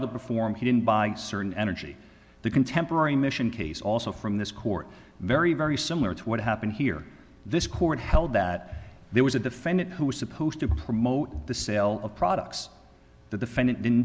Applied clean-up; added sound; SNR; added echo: none; none; none; none.